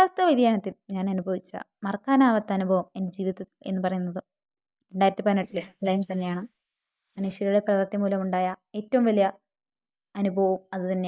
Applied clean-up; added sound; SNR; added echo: neural mask model Resemble Enhance denoiser.